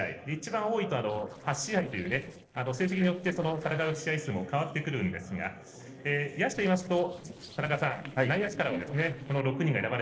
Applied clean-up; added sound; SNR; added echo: neural separator model SepFormer DNS4.